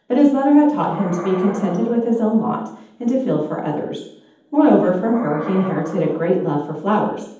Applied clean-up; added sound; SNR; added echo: none; Animal; 17 dB; reverberation time 0.8 s.